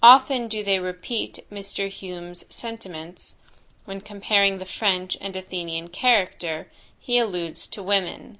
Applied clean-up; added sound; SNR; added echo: none; none; none; none.